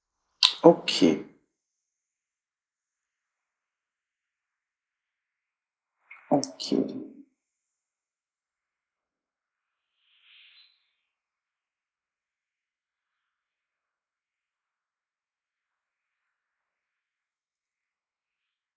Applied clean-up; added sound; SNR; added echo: neural mask model Resemble Enhance denoiser.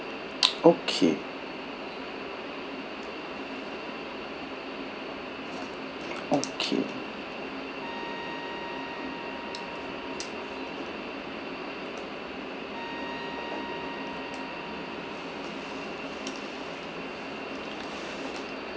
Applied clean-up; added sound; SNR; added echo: none; Trumpet; 11 dB; none.